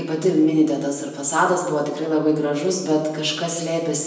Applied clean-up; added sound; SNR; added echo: none; none; none; reverberation time 0.9 s.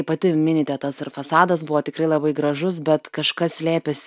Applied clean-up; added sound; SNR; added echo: none; none; none; none.